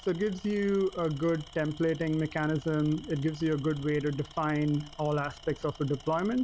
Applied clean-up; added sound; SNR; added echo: none; Tools; 19 dB; none.